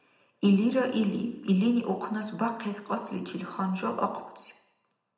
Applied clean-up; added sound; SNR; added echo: none; none; none; reverberation time 0.8 s.